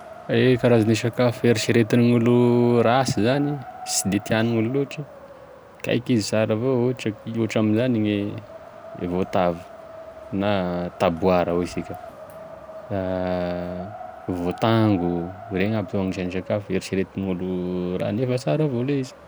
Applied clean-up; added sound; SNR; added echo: none; Wind; 17 dB; none.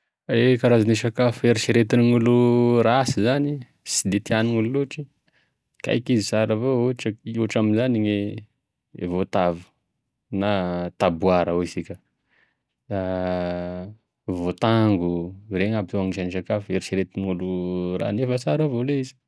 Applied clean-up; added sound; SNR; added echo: none; none; none; none.